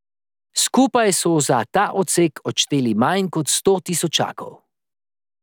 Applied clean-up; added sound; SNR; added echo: none; none; none; none.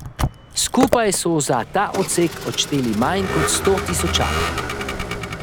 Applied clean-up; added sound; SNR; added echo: none; Vehicle; 4 dB; none.